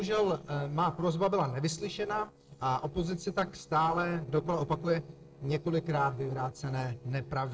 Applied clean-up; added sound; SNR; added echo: neural separator model SepFormer DNS4.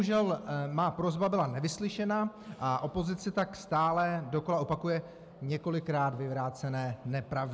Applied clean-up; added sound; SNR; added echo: none; none; none; none.